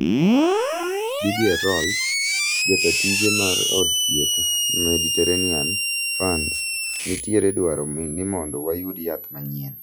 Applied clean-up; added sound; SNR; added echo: classical method log-MMSE.